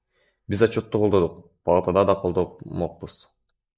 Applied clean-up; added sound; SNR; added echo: neural mask model Resemble Enhance denoiser.